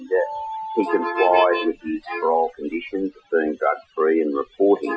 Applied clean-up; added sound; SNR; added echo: classical method Wiener filter.